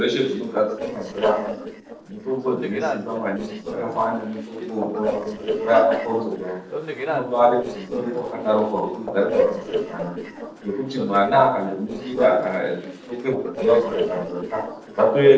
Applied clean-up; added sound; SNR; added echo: neural separator model SepFormer DNS4.